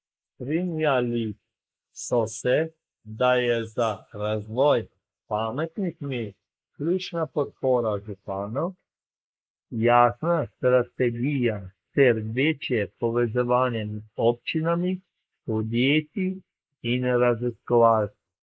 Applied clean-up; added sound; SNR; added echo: neural mask model Resemble Enhance denoiser.